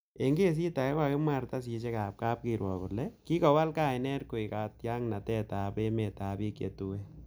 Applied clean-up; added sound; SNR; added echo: none; none; none; none.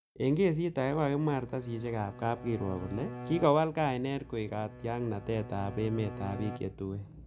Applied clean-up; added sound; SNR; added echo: none; Bowed string instrument; 13 dB; none.